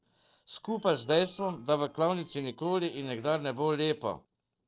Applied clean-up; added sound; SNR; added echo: neural separator model SepFormer DNS4.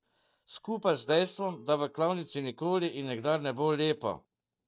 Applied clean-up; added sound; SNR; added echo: neural mask model DeepFilterNet 3.